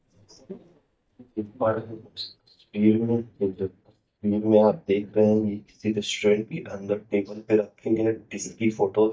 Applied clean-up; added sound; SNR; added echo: neural mask model DeepFilterNet 3.